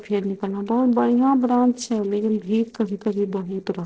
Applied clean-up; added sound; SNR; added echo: neural separator model SepFormer DNS4.